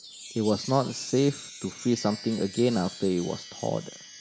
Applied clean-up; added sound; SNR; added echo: none; Chime; 15 dB; none.